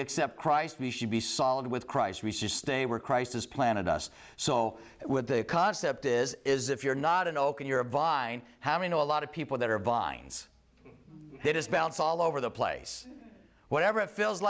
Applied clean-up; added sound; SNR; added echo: none; none; none; none.